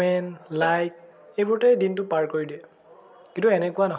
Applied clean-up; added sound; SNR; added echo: none; Cowbell; 19 dB; none.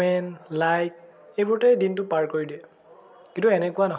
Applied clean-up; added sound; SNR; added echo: none; none; none; none.